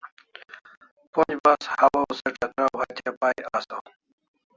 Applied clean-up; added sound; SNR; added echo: none; none; none; none.